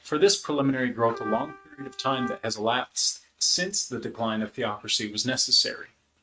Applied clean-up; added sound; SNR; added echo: neural mask model RNNoise.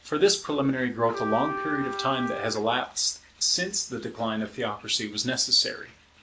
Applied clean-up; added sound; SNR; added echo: none; Trumpet; 8 dB; none.